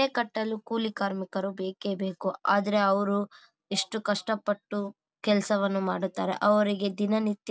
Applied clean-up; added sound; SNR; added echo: none; none; none; none.